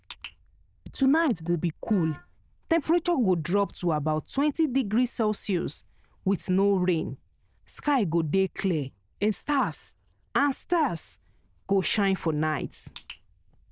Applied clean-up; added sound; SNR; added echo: neural diffusion model UNIVERSE++.